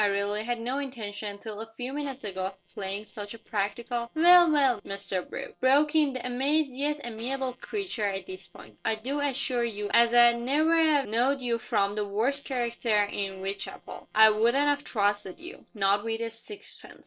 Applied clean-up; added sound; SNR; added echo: neural separator model SepFormer DNS4.